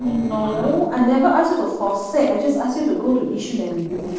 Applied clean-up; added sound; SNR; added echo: neural separator model SepFormer DNS4.